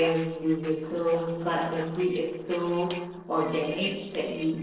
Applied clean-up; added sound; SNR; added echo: neural separator model SepFormer DNS4.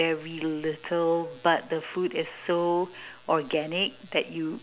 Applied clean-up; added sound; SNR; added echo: none; none; none; none.